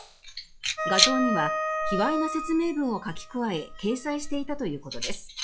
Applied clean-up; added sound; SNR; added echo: classical method log-MMSE.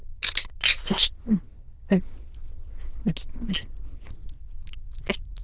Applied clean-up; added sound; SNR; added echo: neural diffusion model UNIVERSE++.